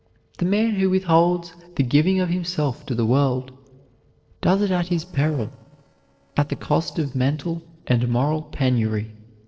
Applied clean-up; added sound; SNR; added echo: neural separator model SepFormer DNS4.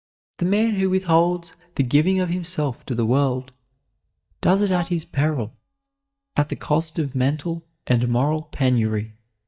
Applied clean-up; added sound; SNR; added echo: neural mask model DeepFilterNet 3.